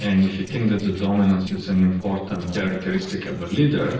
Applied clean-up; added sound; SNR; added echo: neural separator model SepFormer DNS4.